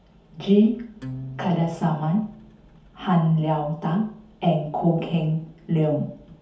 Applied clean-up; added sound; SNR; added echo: none; Acoustic guitar; 17 dB; reverberation time 0.6 s.